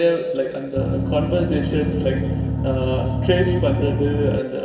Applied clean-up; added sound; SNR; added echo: none; Engine; 0 dB; reverberation time 1.8 s.